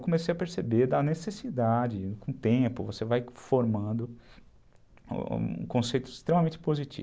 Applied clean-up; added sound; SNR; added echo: none; none; none; none.